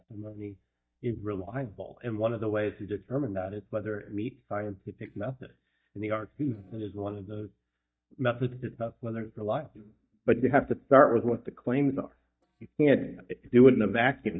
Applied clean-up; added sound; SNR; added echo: neural mask model DeepFilterNet 3.